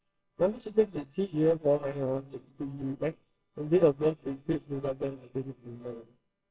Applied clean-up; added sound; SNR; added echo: neural separator model SepFormer WHAMR!.